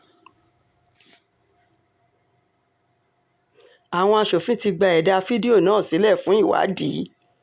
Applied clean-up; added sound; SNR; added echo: none; none; none; none.